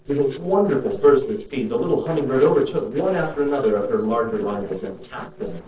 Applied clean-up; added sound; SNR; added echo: neural separator model SepFormer DNS4.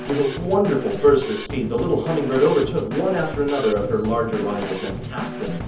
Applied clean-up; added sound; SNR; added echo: none; Snare drum / Drum kit; 9 dB; reverberation time 0.7 s.